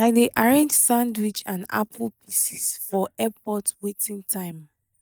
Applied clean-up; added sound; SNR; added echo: neural mask model DeepFilterNet 3.